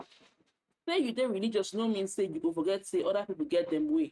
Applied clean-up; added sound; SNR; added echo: neural mask model RNNoise.